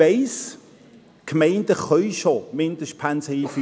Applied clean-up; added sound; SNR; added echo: none; none; none; none.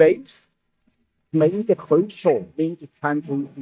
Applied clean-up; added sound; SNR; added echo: neural mask model DeepFilterNet 3.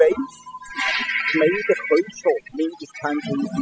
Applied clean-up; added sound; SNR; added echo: classical method spectral subtraction.